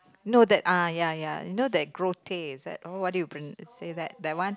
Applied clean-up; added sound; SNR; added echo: none; none; none; none.